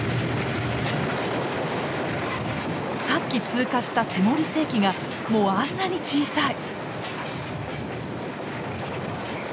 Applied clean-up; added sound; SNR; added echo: none; none; none; none.